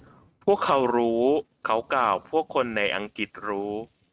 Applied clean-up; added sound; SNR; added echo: neural mask model RNNoise.